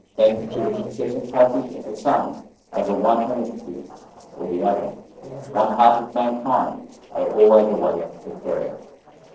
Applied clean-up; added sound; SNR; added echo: neural separator model SepFormer DNS4.